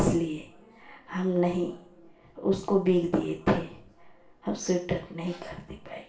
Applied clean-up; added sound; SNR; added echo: none; none; none; reverberation time 0.5 s.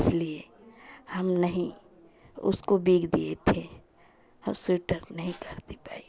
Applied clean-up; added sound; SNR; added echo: none; none; none; none.